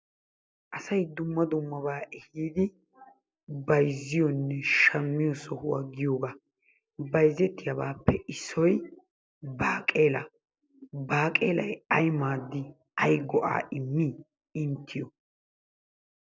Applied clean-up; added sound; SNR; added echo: none; none; none; none.